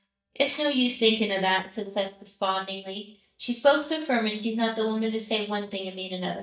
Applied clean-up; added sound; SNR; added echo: neural mask model DeepFilterNet 3.